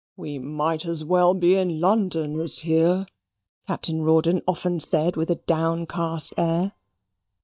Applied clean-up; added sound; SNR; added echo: neural mask model DeepFilterNet 3.